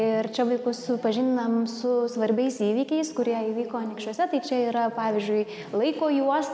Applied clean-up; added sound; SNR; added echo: none; none; none; none.